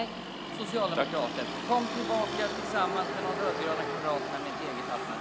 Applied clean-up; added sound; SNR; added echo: none; Motor vehicle (road); 2 dB; none.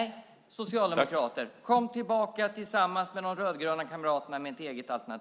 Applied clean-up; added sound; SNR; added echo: none; none; none; none.